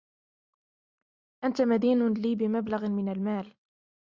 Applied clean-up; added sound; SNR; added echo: none; none; none; none.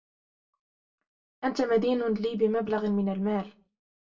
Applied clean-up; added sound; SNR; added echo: none; none; none; reverberation time 0.2 s.